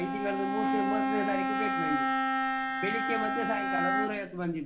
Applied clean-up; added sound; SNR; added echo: none; Bowed string instrument; -4 dB; reverberation time 0.4 s.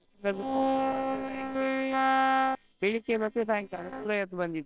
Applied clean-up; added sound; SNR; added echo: neural separator model SepFormer WHAMR!.